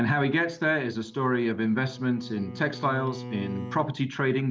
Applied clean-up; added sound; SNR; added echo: none; Bowed string instrument; 15 dB; none.